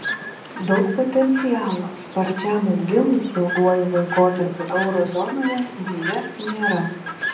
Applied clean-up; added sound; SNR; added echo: none; Chirp, tweet; 10 dB; reverberation time 0.6 s.